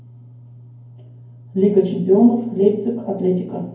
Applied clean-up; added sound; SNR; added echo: none; none; none; reverberation time 0.9 s.